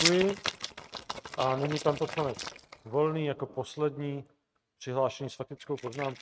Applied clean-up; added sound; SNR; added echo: neural mask model RNNoise.